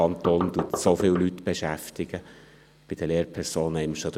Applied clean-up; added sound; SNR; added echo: none; Knock; 4 dB; none.